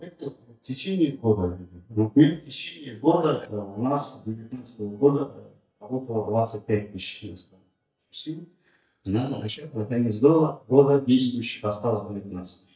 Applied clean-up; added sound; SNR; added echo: neural mask model DeepFilterNet 3.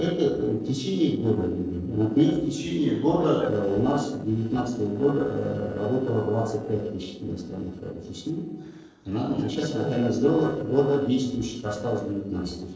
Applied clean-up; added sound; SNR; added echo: neural separator model SepFormer DNS4.